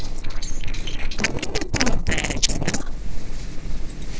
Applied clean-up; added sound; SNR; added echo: neural separator model SepFormer DNS4.